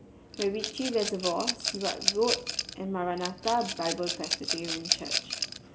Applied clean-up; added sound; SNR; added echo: none; Rattle / Glass; 1 dB; none.